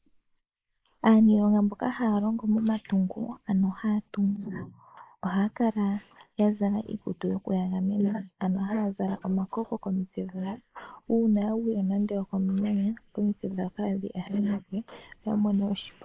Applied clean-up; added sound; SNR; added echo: neural mask model Resemble Enhance denoiser.